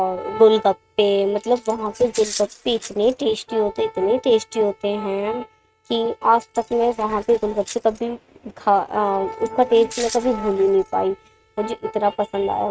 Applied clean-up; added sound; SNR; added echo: neural mask model RNNoise.